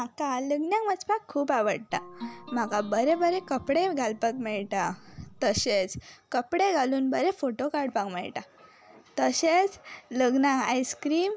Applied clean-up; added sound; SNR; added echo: none; Guitar; 19 dB; none.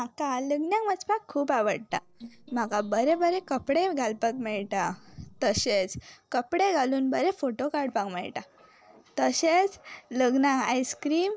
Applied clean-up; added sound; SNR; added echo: neural separator model SepFormer DNS4.